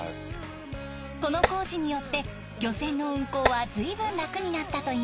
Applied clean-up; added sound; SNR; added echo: none; Tap; 0 dB; none.